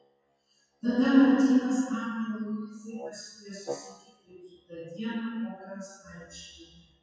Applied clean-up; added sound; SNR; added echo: classical method WPE with log-MMSE.